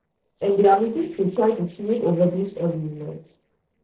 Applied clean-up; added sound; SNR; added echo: neural separator model SepFormer DNS4.